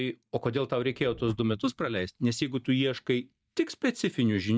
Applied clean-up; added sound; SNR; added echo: neural mask model DeepFilterNet 3.